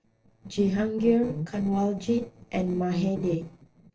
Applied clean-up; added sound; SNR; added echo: neural separator model SepFormer DNS4.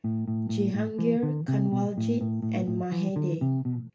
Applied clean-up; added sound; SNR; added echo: none; Bass guitar; -2 dB; reverberation time 0.3 s.